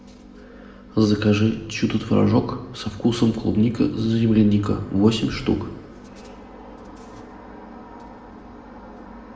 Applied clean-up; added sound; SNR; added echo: none; none; none; reverberation time 0.7 s.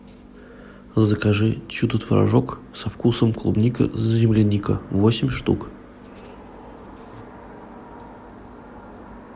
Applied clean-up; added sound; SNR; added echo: none; none; none; none.